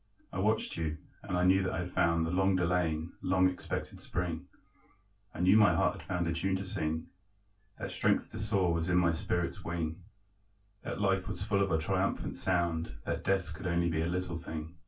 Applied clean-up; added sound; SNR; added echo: none; none; none; reverberation time 0.2 s.